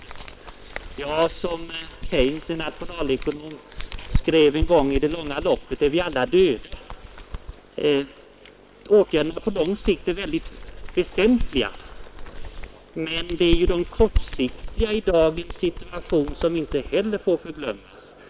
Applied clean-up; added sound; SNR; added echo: neural separator model SepFormer WHAM!.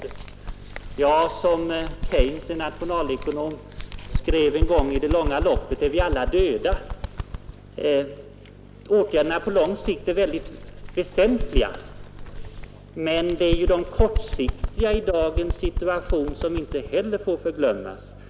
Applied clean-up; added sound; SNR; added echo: none; Bird; 5 dB; none.